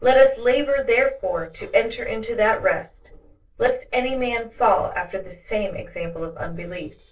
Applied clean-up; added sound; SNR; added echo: neural separator model SepFormer DNS4.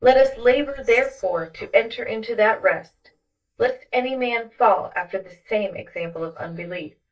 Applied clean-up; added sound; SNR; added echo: neural mask model DeepFilterNet 3.